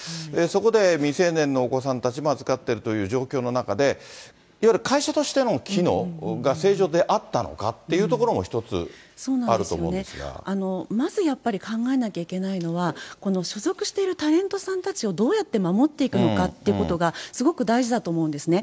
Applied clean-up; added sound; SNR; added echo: none; none; none; none.